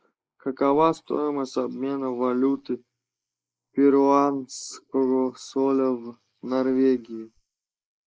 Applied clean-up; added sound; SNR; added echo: neural mask model Resemble Enhance denoiser.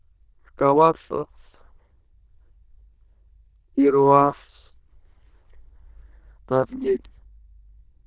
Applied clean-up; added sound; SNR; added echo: neural diffusion model UNIVERSE++.